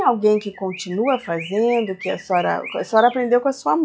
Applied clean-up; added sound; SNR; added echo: classical method log-MMSE.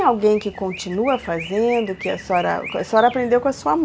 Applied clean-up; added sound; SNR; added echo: none; Chirp, tweet; 17 dB; none.